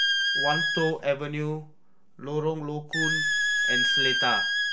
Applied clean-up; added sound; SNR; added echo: none; Squeak; -4 dB; reverberation time 0.3 s.